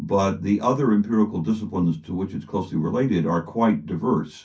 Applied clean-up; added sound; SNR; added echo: none; none; none; reverberation time 0.3 s.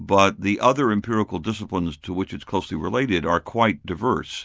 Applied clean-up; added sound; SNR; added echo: none; none; none; none.